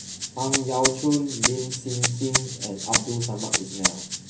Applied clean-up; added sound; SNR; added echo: none; Rattle (instrument); -1 dB; reverberation time 0.6 s.